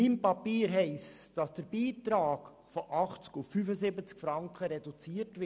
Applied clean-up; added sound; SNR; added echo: none; none; none; none.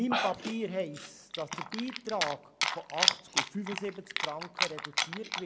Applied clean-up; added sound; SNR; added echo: none; Chewing, mastication; -3 dB; none.